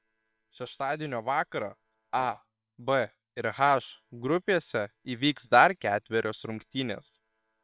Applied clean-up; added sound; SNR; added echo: neural separator model SepFormer WHAM!.